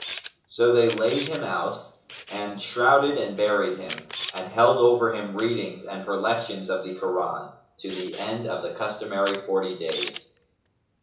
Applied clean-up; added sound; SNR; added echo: none; Camera; 16 dB; reverberation time 0.6 s.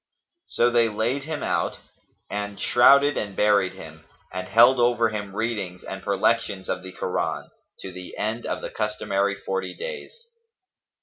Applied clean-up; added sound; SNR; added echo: none; none; none; none.